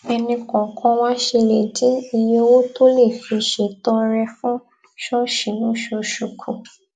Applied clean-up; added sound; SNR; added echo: none; none; none; none.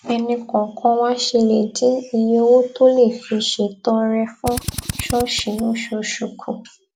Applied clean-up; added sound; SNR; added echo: none; Drill; 10 dB; none.